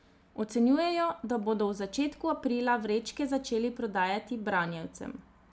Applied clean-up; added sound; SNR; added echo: none; none; none; none.